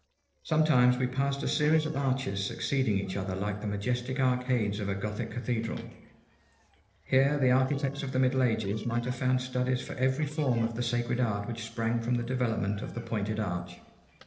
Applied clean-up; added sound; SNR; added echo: neural separator model SepFormer DNS4.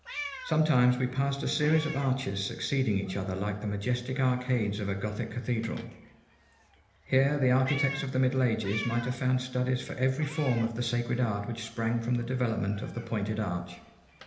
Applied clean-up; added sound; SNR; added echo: none; Meow; 17 dB; reverberation time 1.0 s.